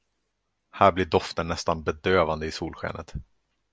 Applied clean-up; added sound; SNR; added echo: none; none; none; none.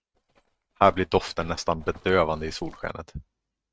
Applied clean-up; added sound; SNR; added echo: neural mask model RNNoise.